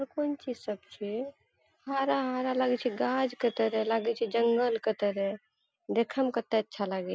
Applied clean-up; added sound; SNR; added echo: none; none; none; none.